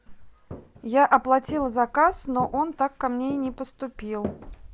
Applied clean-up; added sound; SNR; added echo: none; Walk, footsteps; 17 dB; none.